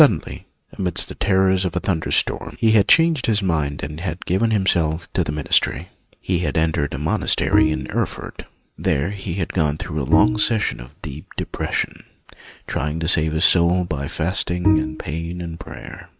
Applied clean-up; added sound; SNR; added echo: neural mask model RNNoise.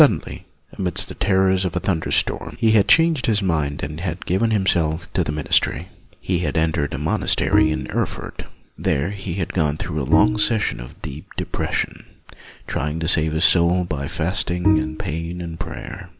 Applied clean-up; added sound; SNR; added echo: none; Bowed string instrument; 1 dB; none.